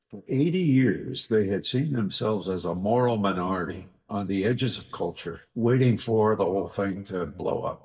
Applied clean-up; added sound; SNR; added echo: neural mask model DeepFilterNet 3.